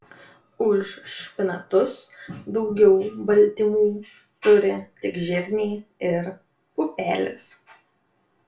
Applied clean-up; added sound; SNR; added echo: none; none; none; reverberation time 0.2 s.